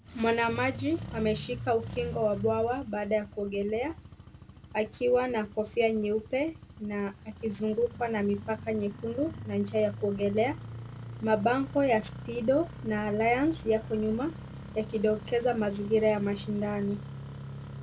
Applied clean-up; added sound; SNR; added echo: none; Engine starting; 12 dB; none.